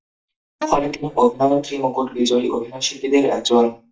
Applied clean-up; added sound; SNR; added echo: neural mask model DeepFilterNet 3.